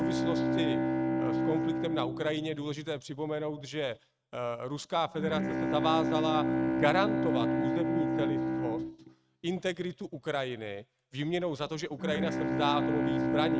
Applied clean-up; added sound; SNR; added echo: neural mask model RNNoise.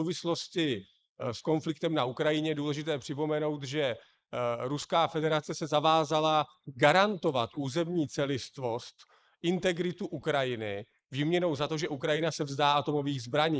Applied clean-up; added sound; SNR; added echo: neural mask model Resemble Enhance denoiser.